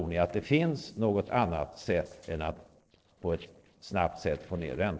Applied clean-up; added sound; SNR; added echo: neural separator model SepFormer DNS4.